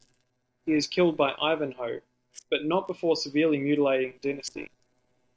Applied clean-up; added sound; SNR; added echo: neural separator model SepFormer DNS4.